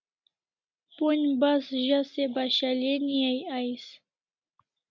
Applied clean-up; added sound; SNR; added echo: none; none; none; none.